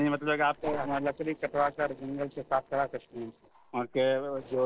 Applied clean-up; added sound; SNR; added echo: neural separator model SepFormer DNS4.